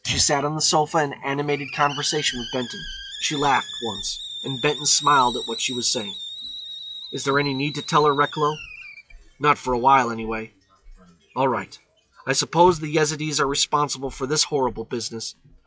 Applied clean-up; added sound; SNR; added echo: classical method log-MMSE.